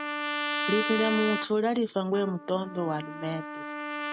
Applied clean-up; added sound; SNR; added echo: none; Trumpet; 4 dB; none.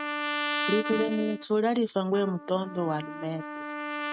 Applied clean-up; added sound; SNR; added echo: neural mask model RNNoise.